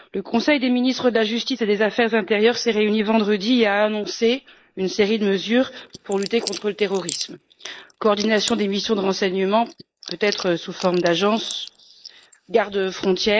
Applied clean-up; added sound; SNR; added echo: neural mask model Resemble Enhance denoiser.